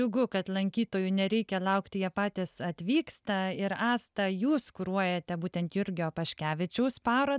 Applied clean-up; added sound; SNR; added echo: none; none; none; none.